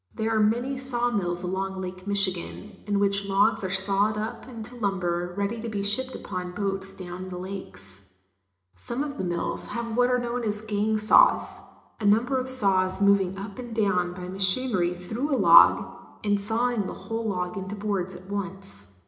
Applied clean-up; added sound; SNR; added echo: none; none; none; reverberation time 0.8 s.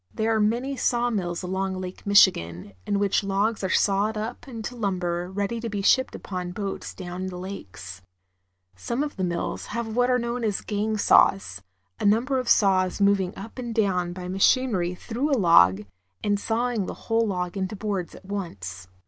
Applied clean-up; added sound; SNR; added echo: none; none; none; none.